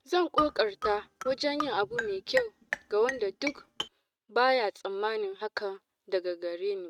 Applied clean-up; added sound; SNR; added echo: neural mask model RNNoise.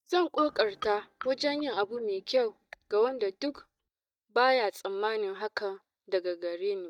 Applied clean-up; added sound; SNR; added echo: neural mask model DeepFilterNet 3.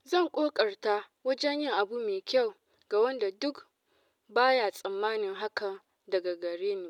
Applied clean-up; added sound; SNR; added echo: none; none; none; none.